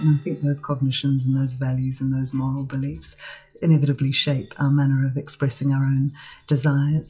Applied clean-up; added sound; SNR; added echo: classical method WPE with log-MMSE.